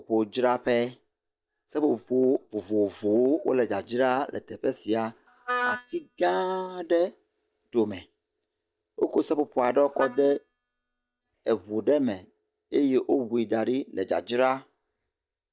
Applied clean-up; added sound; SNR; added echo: neural mask model DeepFilterNet 3.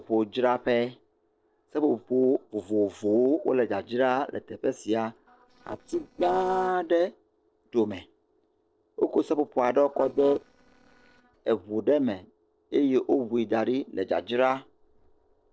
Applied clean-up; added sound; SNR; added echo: neural separator model SepFormer DNS4.